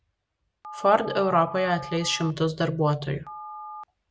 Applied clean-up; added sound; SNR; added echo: none; Telephone; 15 dB; none.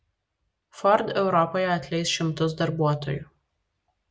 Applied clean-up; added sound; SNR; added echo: none; none; none; none.